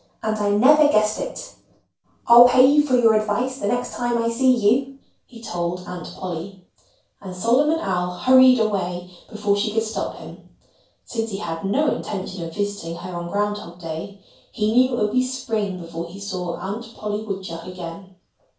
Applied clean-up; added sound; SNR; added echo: none; none; none; reverberation time 0.3 s.